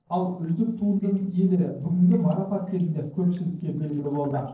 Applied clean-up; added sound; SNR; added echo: neural separator model SepFormer DNS4.